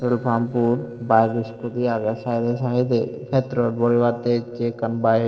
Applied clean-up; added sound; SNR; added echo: neural separator model SepFormer DNS4.